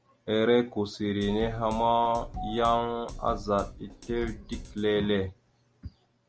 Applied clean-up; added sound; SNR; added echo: none; Drum kit; 12 dB; none.